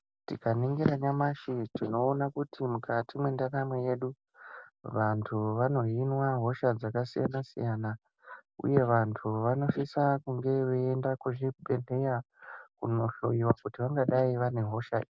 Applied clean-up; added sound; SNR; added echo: none; none; none; none.